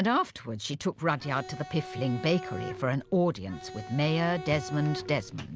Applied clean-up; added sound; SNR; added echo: none; Bowed string instrument; 12 dB; none.